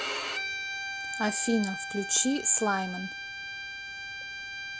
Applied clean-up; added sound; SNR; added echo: none; Bowed string instrument; 5 dB; none.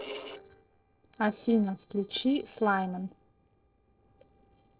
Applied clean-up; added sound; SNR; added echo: neural separator model SepFormer DNS4.